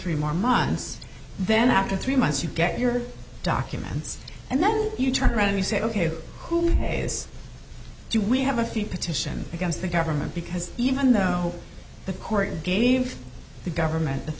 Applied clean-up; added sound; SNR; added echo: none; none; none; none.